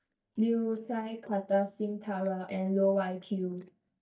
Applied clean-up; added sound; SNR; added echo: neural mask model DeepFilterNet 3.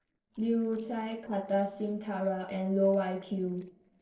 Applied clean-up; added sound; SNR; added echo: neural separator model SepFormer DNS4.